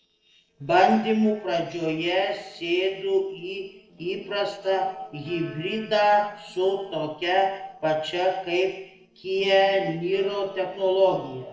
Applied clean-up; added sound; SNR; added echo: neural separator model SepFormer DNS4.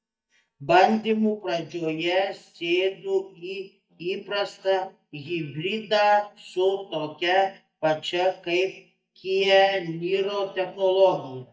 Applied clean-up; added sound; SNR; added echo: neural mask model DeepFilterNet 3.